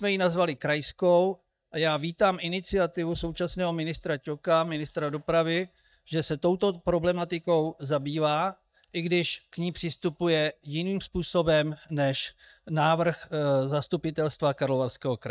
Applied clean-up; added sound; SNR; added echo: neural mask model DeepFilterNet 3.